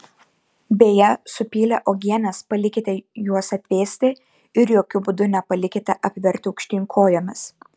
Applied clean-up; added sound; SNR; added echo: none; none; none; none.